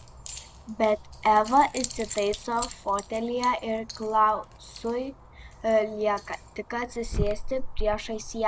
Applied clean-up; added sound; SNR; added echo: none; Keys jangling; 9 dB; none.